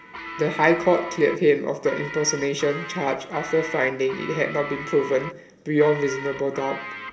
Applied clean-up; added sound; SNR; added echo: none; Guitar; 12 dB; reverberation time 0.9 s.